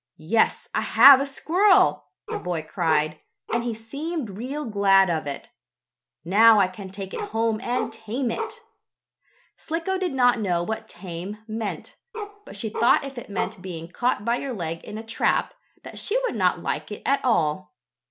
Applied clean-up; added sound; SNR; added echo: none; Bark; 9 dB; none.